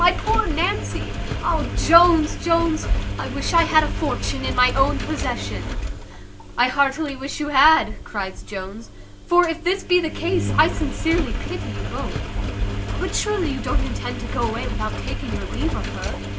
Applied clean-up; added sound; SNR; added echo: none; Engine; 3 dB; none.